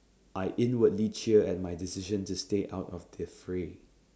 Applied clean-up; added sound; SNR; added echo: none; none; none; none.